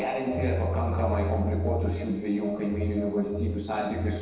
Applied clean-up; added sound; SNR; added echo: none; Telephone; 1 dB; reverberation time 1.1 s.